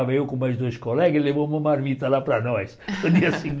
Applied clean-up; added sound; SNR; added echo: none; none; none; none.